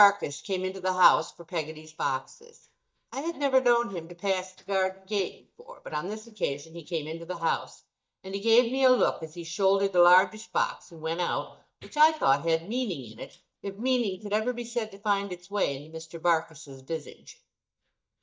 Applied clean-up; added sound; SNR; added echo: neural mask model DeepFilterNet 3.